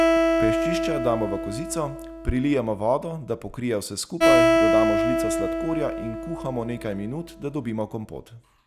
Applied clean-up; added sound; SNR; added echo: none; Acoustic guitar; -3 dB; none.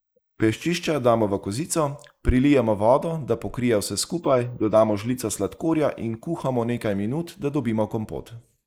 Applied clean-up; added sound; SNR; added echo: neural mask model Resemble Enhance denoiser.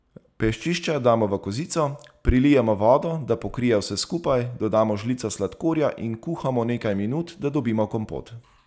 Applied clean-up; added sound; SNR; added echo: none; none; none; none.